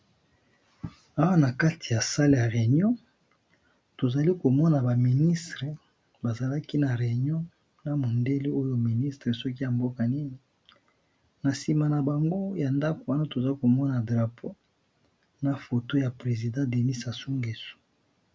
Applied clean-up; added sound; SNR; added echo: none; none; none; none.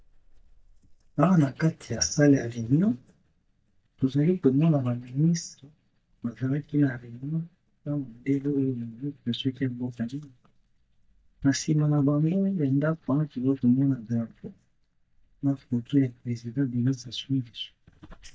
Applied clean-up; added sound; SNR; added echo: neural mask model DeepFilterNet 3.